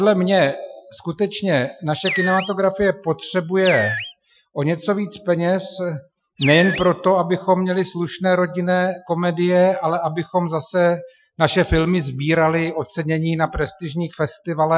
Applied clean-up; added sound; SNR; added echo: classical method Wiener filter.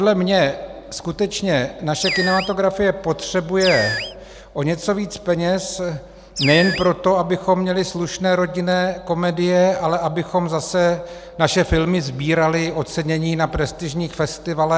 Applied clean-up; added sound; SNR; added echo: none; Animal; 8 dB; none.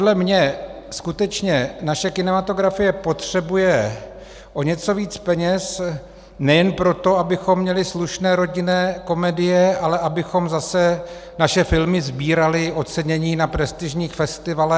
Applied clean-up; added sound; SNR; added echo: none; none; none; none.